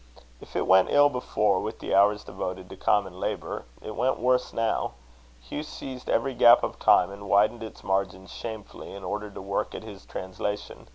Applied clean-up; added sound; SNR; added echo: none; none; none; none.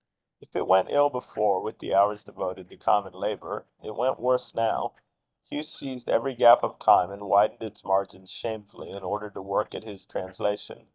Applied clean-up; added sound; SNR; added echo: neural mask model DeepFilterNet 3.